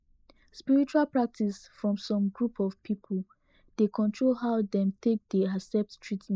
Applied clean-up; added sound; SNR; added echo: neural mask model Resemble Enhance denoiser.